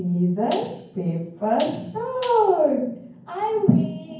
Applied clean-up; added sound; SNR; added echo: none; Tambourine; 1 dB; reverberation time 0.9 s.